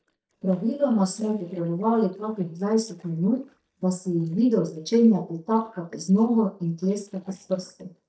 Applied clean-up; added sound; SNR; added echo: neural mask model DeepFilterNet 3.